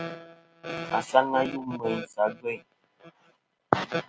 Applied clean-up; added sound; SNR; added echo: none; none; none; none.